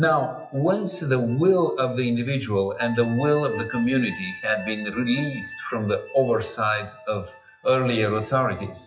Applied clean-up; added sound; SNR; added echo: classical method WPE with log-MMSE.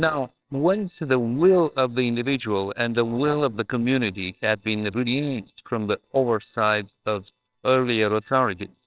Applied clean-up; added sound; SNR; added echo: neural separator model SepFormer WHAMR!.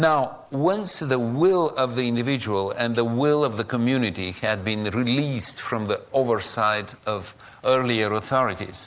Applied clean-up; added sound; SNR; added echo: none; none; none; none.